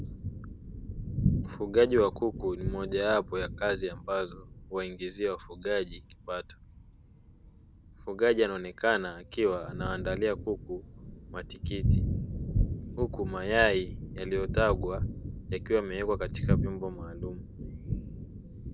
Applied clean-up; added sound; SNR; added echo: none; Thunder; 3 dB; none.